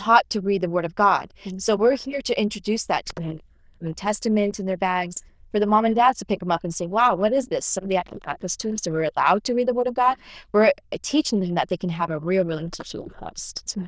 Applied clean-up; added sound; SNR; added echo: neural diffusion model UNIVERSE++.